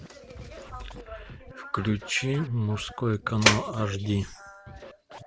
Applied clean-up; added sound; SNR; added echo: none; Scratching (performance technique); 19 dB; none.